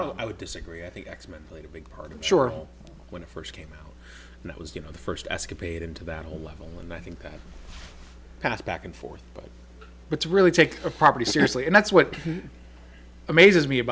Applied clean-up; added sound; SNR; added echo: none; none; none; none.